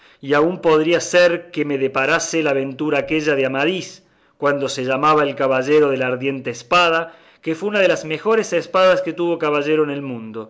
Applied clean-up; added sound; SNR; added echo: none; none; none; none.